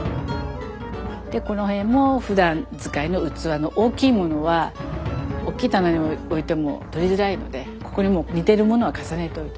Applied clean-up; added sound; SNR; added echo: none; Drum; 10 dB; none.